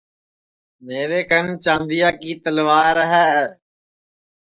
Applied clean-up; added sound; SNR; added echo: neural mask model Resemble Enhance denoiser.